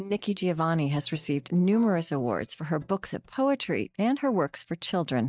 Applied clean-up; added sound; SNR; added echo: neural mask model DeepFilterNet 3.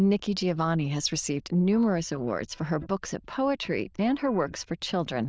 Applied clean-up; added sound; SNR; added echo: neural diffusion model UNIVERSE++.